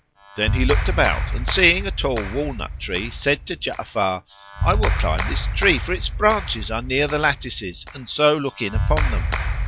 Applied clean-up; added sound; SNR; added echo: none; Clapping; 1 dB; none.